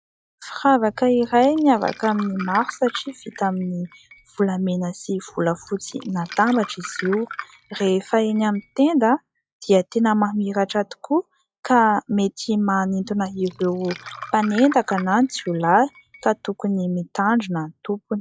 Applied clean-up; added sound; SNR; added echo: classical method log-MMSE.